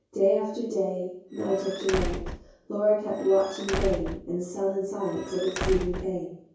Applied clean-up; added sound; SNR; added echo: none; Squeak / Slam / Wood; 6 dB; reverberation time 0.6 s.